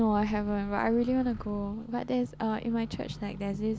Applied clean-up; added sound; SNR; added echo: none; Microwave oven; 14 dB; none.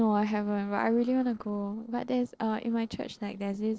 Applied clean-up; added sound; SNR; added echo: neural separator model SepFormer DNS4.